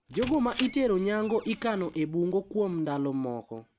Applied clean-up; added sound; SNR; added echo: none; Squeak; 11 dB; none.